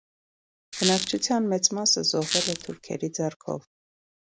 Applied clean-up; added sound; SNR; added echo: none; Squeak; 3 dB; none.